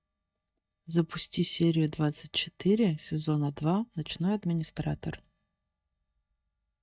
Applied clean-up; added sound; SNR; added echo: neural mask model DeepFilterNet 3.